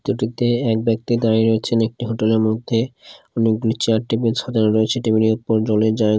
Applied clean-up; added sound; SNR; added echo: none; none; none; none.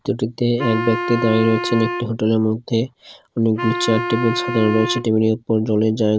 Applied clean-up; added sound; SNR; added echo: none; Wind instrument, woodwind instrument; 8 dB; none.